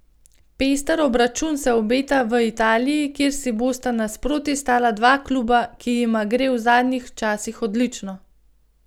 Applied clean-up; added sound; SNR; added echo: none; none; none; none.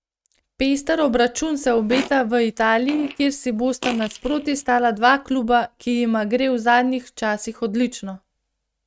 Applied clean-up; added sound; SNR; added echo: neural mask model RNNoise.